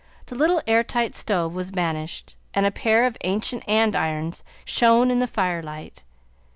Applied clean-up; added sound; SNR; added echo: none; none; none; none.